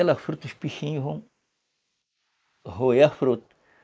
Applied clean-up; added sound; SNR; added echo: neural mask model Resemble Enhance denoiser.